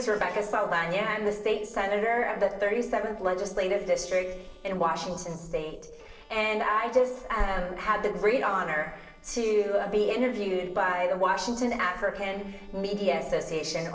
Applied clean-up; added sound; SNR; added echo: neural separator model SepFormer DNS4.